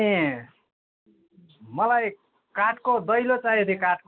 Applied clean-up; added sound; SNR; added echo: none; none; none; none.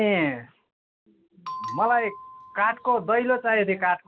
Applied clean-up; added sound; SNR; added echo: none; Bell; 14 dB; none.